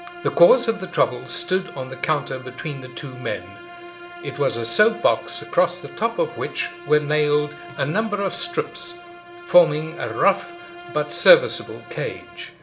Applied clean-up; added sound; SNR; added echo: none; Bowed string instrument; 17 dB; reverberation time 0.5 s.